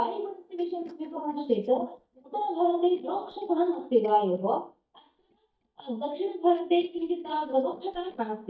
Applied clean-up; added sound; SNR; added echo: neural mask model DeepFilterNet 3.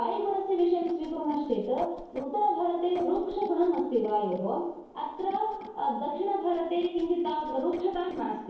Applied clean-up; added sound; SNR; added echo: neural separator model SepFormer DNS4.